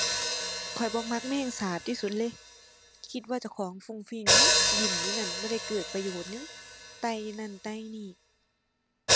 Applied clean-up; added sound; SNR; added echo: none; Hi-hat; -4 dB; none.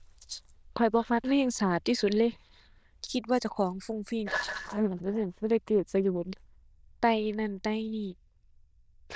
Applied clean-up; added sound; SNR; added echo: neural diffusion model UNIVERSE++.